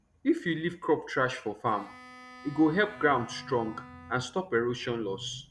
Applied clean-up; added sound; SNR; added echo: none; Bowed string instrument; 20 dB; none.